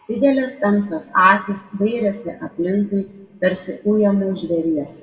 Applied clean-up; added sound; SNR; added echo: none; none; none; reverberation time 1.3 s.